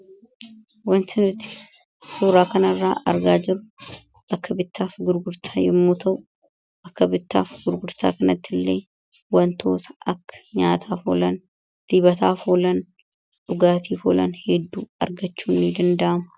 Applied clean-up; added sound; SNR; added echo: none; none; none; none.